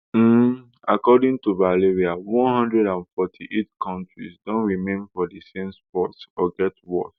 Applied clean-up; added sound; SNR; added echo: none; none; none; none.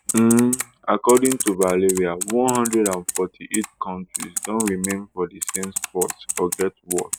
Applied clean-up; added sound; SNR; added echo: none; Typing; 8 dB; none.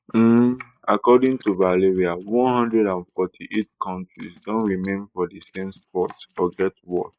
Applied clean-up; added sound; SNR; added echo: neural mask model Resemble Enhance denoiser.